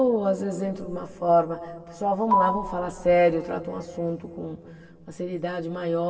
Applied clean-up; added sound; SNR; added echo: none; Marimba, xylophone; 3 dB; reverberation time 2.4 s.